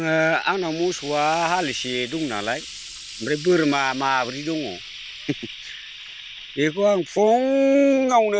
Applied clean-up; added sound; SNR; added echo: none; Frying (food); 16 dB; none.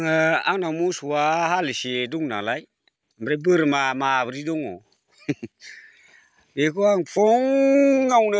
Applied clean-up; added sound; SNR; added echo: none; none; none; none.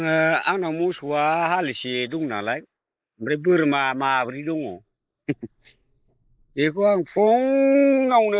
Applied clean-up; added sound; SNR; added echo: neural mask model Resemble Enhance denoiser.